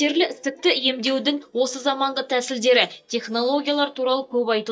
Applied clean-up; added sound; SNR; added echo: neural mask model DeepFilterNet 3.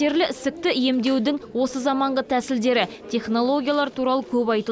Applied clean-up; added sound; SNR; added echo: none; none; none; none.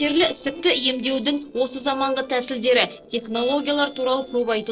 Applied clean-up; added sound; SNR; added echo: neural separator model SepFormer DNS4.